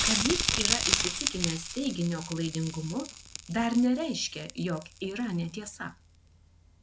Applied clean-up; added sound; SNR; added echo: none; Crackle; 1 dB; none.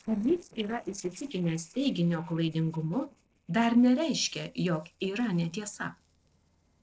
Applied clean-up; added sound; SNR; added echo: neural separator model SepFormer DNS4.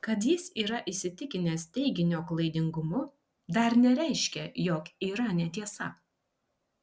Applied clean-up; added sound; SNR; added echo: none; none; none; none.